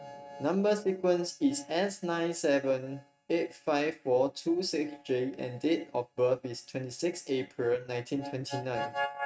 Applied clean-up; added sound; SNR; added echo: neural mask model RNNoise.